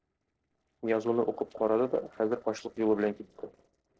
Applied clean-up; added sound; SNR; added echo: neural separator model SepFormer DNS4.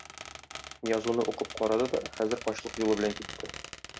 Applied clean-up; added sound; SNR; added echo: none; Squeak; 11 dB; none.